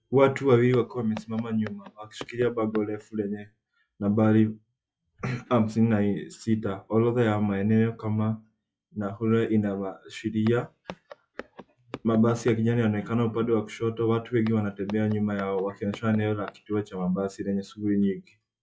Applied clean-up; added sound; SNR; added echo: classical method log-MMSE.